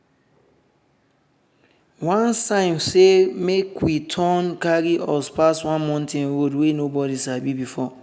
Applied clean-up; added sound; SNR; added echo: none; none; none; none.